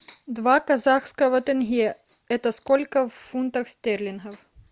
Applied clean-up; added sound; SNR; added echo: none; none; none; none.